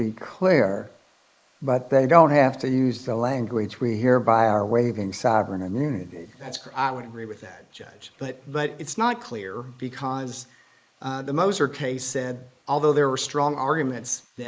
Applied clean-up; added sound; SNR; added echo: neural mask model Resemble Enhance denoiser.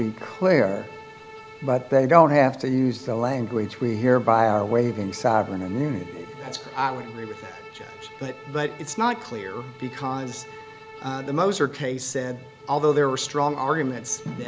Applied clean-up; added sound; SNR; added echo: none; Bowed string instrument; 19 dB; none.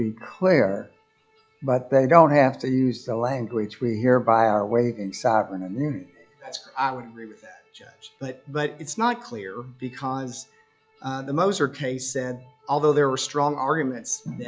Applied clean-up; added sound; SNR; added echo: classical method log-MMSE.